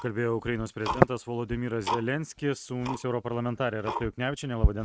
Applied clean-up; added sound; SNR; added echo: neural mask model RNNoise.